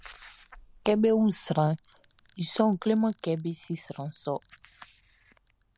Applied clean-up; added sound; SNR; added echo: none; Bell; 5 dB; none.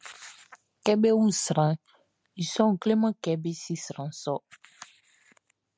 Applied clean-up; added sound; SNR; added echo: none; none; none; none.